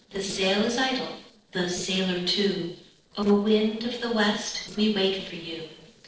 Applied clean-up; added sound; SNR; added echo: neural separator model SepFormer DNS4.